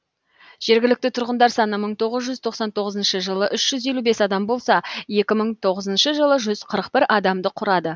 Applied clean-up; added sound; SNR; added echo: none; none; none; none.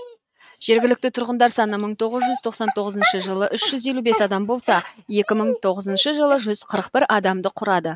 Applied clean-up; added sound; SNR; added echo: neural mask model RNNoise.